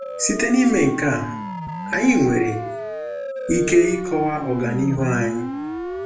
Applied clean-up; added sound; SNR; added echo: none; Siren; 8 dB; reverberation time 0.3 s.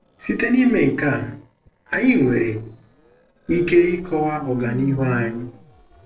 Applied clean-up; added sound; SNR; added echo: neural separator model SepFormer DNS4.